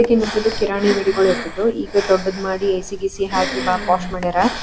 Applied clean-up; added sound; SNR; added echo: none; Breathing; 9 dB; none.